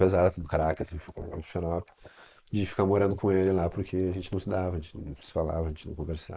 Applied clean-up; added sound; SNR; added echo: neural mask model Resemble Enhance denoiser.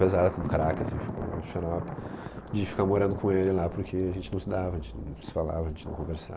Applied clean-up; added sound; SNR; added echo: none; Thunder; 9 dB; none.